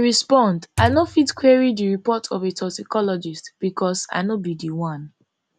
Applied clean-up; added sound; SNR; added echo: none; Thump, thud; 7 dB; none.